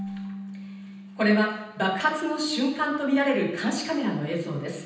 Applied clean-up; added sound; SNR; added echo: none; Marimba, xylophone / Wood; 16 dB; reverberation time 0.9 s.